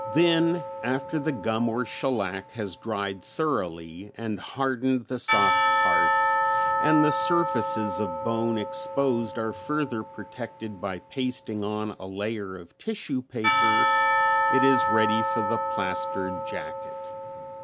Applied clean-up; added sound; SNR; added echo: none; Church bell / Percussion; 0 dB; none.